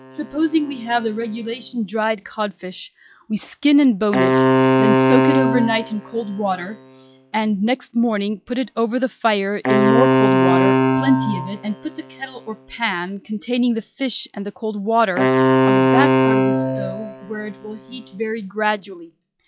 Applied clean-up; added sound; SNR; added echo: classical method log-MMSE.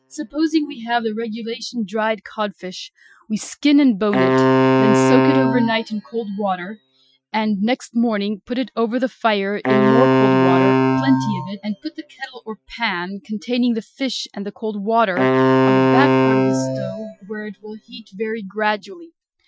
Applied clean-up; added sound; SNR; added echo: classical method Wiener filter.